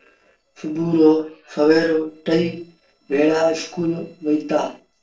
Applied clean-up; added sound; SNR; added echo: neural separator model SepFormer DNS4.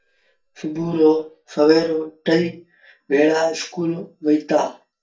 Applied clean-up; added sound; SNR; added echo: neural mask model DeepFilterNet 3.